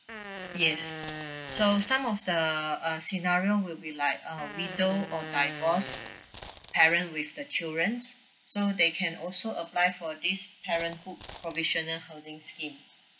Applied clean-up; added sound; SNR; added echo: none; Coin (dropping) + Fart; 10 dB; none.